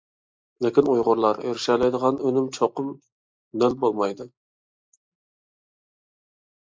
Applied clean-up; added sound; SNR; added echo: neural mask model Resemble Enhance denoiser.